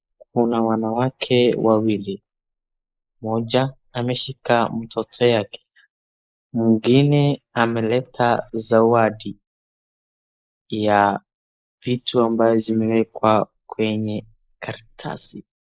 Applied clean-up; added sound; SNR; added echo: neural mask model Resemble Enhance denoiser.